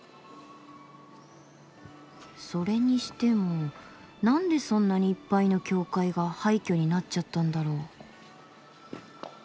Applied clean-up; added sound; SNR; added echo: none; none; none; none.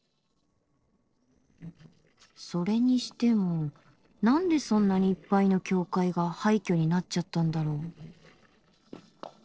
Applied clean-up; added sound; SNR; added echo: neural separator model SepFormer DNS4.